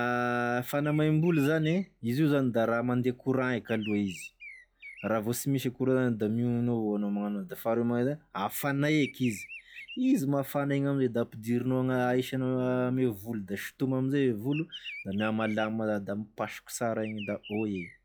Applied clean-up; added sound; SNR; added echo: classical method log-MMSE.